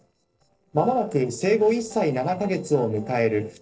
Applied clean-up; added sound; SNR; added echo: neural separator model SepFormer DNS4.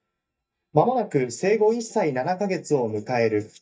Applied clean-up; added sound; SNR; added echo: neural mask model DeepFilterNet 3.